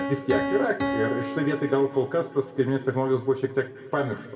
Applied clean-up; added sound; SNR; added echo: none; Piano; 7 dB; reverberation time 1.8 s.